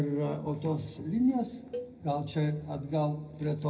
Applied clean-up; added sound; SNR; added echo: none; Cowbell; 15 dB; reverberation time 0.4 s.